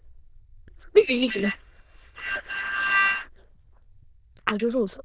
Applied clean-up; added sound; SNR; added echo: neural diffusion model UNIVERSE++.